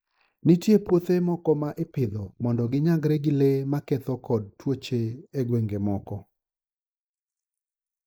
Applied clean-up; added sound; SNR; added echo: neural mask model Resemble Enhance denoiser.